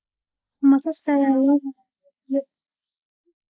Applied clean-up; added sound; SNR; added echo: neural mask model Resemble Enhance denoiser.